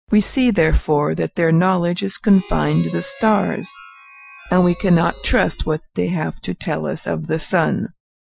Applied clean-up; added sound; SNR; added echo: classical method Wiener filter.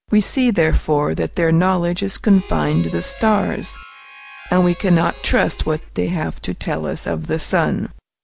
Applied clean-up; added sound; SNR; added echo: none; Harmonica; 20 dB; none.